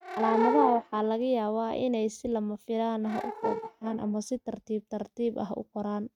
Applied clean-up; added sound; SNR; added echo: neural mask model RNNoise.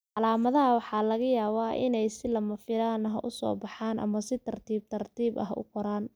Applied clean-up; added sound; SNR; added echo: none; none; none; none.